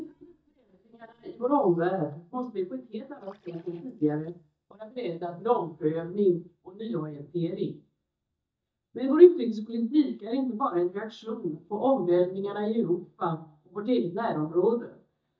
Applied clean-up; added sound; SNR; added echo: neural mask model DeepFilterNet 3.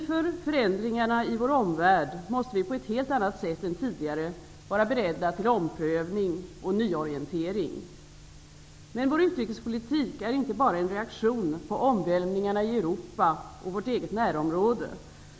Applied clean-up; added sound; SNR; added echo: none; none; none; none.